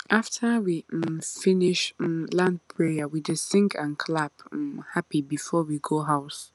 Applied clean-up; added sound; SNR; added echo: none; none; none; none.